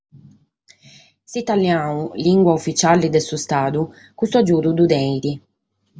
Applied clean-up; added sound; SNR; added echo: none; none; none; none.